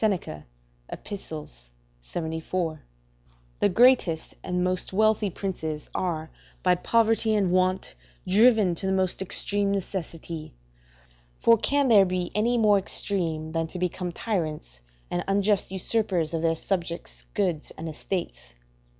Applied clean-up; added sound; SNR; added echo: none; none; none; none.